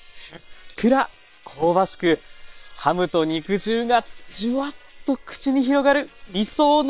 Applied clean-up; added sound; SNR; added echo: neural separator model SepFormer WHAM!.